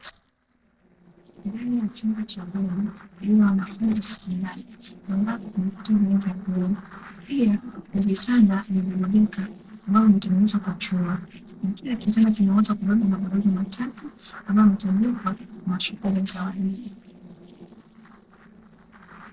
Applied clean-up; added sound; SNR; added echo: neural separator model SepFormer DNS4.